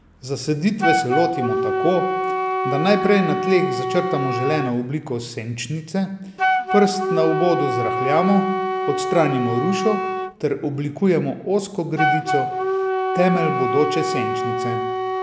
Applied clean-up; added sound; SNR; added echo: none; Wind instrument, woodwind instrument; 1 dB; none.